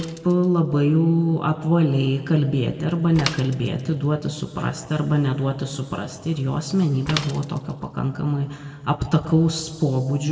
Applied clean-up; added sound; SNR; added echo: none; Mechanisms / Bicycle; 19 dB; reverberation time 1.7 s.